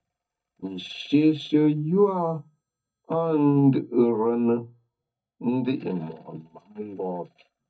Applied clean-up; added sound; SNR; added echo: neural mask model DeepFilterNet 3.